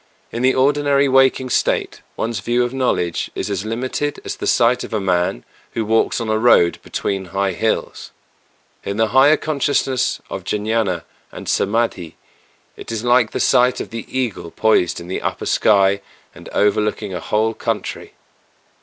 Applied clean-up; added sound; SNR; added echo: none; none; none; none.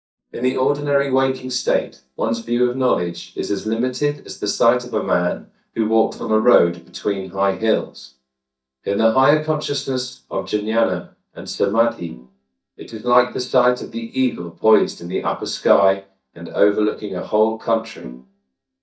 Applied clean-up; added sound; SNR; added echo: neural mask model DeepFilterNet 3.